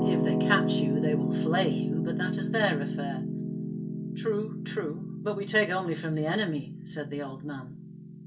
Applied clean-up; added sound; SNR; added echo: none; Piano; -1 dB; reverberation time 0.2 s.